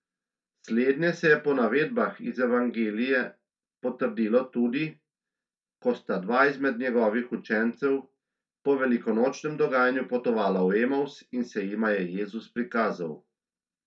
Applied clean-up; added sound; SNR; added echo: none; none; none; reverberation time 0.2 s.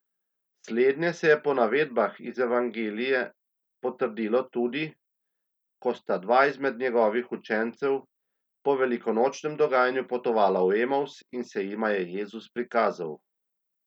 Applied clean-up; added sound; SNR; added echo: none; none; none; none.